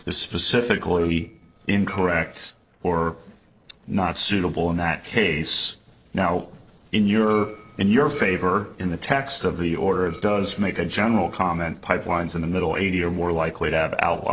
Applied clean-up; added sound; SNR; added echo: neural separator model SepFormer DNS4.